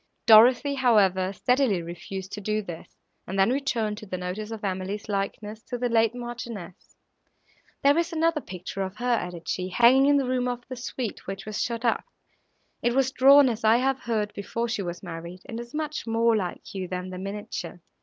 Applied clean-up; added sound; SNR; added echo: none; none; none; none.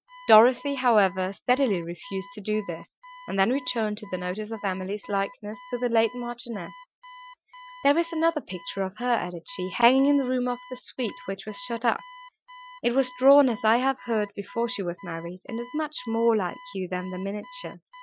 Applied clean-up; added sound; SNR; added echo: classical method Wiener filter.